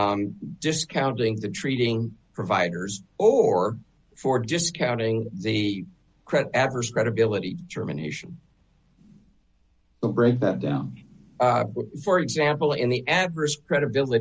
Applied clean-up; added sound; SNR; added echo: none; none; none; none.